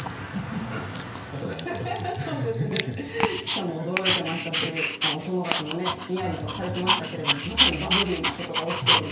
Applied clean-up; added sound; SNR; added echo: none; Dog; -2 dB; reverberation time 0.5 s.